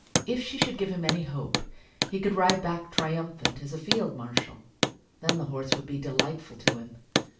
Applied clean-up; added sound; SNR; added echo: none; Hammer; 0 dB; reverberation time 0.3 s.